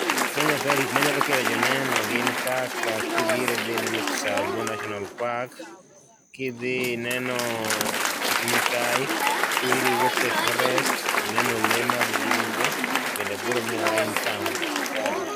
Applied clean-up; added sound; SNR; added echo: none; Applause; -4 dB; none.